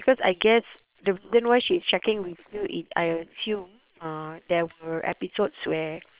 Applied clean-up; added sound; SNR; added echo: neural separator model SepFormer WHAM!.